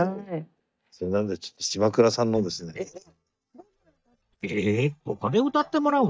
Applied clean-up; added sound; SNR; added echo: neural mask model DeepFilterNet 3.